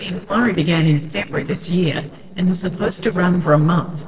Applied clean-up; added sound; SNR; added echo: neural separator model SepFormer DNS4.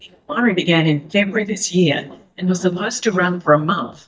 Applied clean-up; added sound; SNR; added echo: neural mask model DeepFilterNet 3.